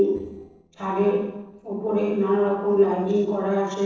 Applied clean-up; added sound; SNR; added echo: neural separator model SepFormer DNS4.